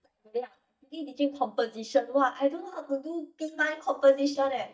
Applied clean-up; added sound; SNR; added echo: neural mask model DeepFilterNet 3.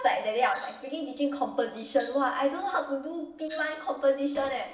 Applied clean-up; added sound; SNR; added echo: neural separator model SepFormer DNS4.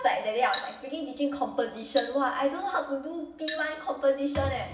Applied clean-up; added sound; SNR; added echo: none; Glass; 15 dB; reverberation time 0.7 s.